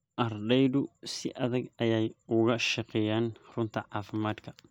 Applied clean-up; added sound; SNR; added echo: none; none; none; none.